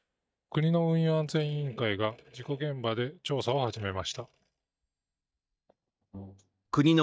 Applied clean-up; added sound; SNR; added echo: neural mask model DeepFilterNet 3.